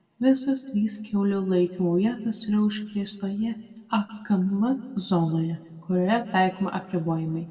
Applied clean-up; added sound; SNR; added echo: none; none; none; reverberation time 1.1 s.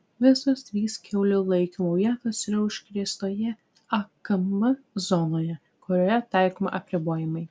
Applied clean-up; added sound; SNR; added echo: none; none; none; none.